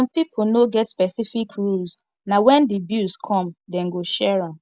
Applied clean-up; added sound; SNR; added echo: none; none; none; none.